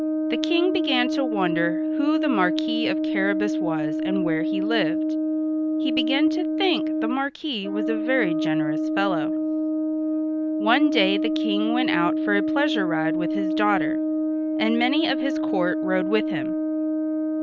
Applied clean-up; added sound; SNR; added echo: none; Brass instrument; -3 dB; none.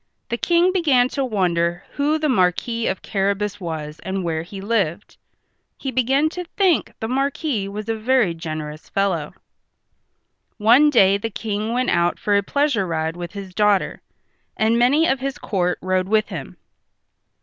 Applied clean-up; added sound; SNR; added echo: none; none; none; none.